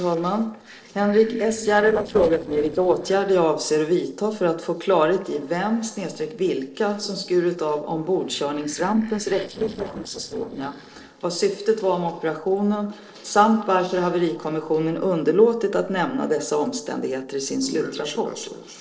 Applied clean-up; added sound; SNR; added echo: neural separator model SepFormer DNS4.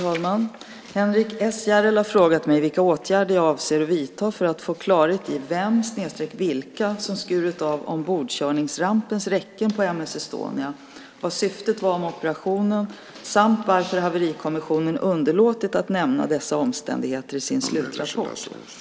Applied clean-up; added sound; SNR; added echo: none; none; none; none.